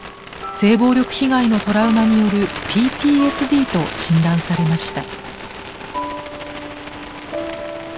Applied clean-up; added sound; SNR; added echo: none; Bird; 12 dB; none.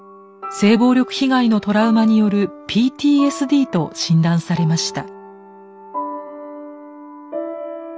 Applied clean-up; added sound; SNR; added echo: none; none; none; none.